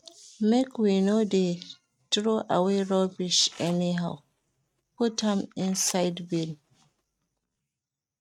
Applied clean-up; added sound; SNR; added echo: neural mask model RNNoise.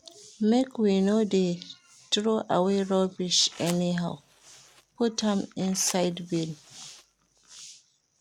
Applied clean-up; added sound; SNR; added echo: none; Fire; 20 dB; none.